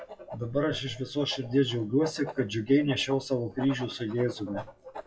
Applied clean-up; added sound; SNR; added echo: classical method WPE with log-MMSE.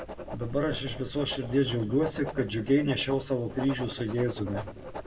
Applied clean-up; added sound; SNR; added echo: none; Writing; 11 dB; reverberation time 1.7 s.